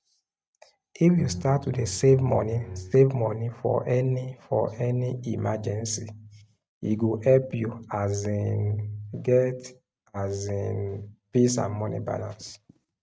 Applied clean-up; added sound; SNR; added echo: neural mask model RNNoise.